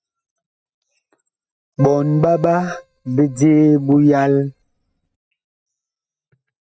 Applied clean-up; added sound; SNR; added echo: neural mask model RNNoise.